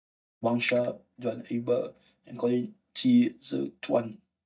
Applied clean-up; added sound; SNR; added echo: neural mask model DeepFilterNet 3.